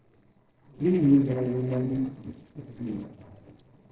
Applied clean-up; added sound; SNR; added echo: neural separator model SepFormer DNS4.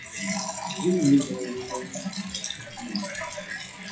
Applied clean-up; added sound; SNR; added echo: classical method WPE with log-MMSE.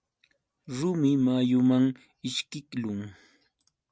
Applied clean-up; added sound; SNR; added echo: none; none; none; none.